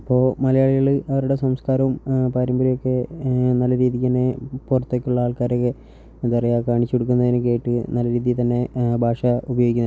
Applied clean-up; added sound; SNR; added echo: none; none; none; none.